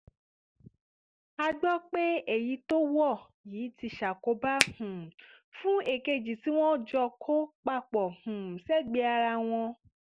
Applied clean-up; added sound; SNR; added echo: none; Finger snapping; -2 dB; none.